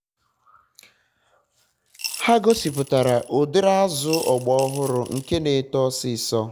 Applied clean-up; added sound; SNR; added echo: none; Coin (dropping) / Glass; 14 dB; none.